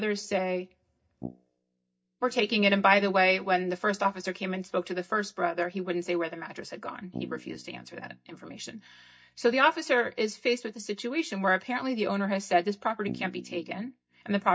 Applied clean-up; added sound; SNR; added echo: neural mask model DeepFilterNet 3.